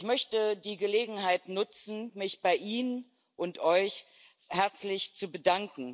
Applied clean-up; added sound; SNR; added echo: none; none; none; none.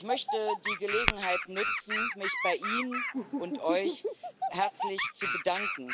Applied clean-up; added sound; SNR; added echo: none; Animal + Tap / Glass; -1 dB; none.